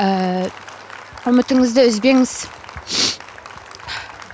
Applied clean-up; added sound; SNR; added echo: none; Applause; 18 dB; none.